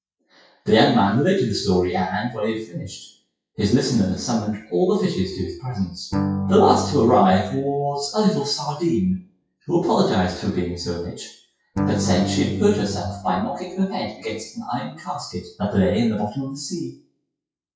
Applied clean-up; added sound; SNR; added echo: classical method WPE with log-MMSE.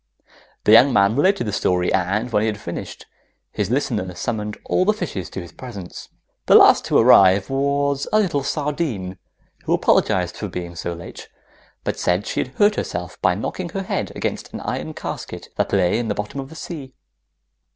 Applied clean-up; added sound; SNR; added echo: none; none; none; none.